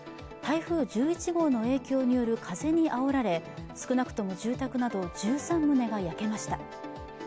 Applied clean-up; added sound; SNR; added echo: none; none; none; none.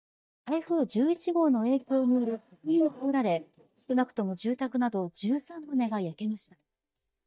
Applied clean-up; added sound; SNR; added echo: neural mask model DeepFilterNet 3.